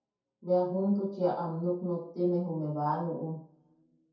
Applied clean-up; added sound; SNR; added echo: none; none; none; reverberation time 0.6 s.